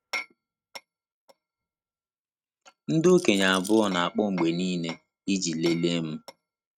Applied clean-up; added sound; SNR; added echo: neural mask model RNNoise.